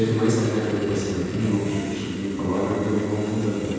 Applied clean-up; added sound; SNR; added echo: none; Sawing; 18 dB; reverberation time 2.0 s.